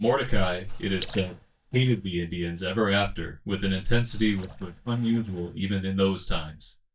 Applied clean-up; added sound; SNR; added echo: neural mask model DeepFilterNet 3.